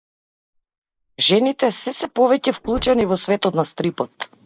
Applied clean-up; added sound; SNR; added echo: neural mask model Resemble Enhance denoiser.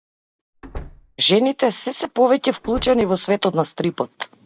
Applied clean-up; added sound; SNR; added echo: none; Slam; 17 dB; none.